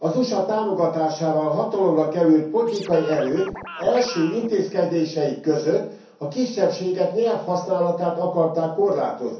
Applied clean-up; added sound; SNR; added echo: none; Scratching (performance technique); 15 dB; reverberation time 0.6 s.